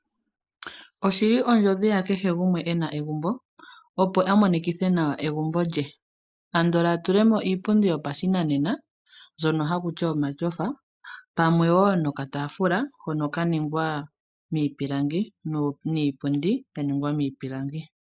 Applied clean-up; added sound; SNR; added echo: neural mask model Resemble Enhance denoiser.